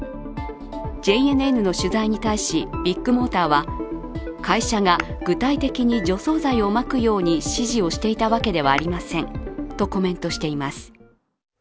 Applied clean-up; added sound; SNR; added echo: none; Tap / Hammer; 18 dB; none.